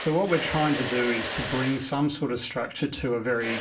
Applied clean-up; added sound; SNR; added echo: none; Mechanisms; 5 dB; reverberation time 0.3 s.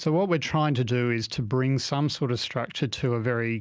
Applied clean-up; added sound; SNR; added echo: none; none; none; none.